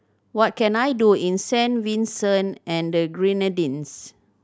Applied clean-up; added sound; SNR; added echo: none; none; none; none.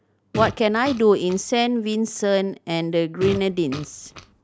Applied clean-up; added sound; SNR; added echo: none; Fart; 12 dB; none.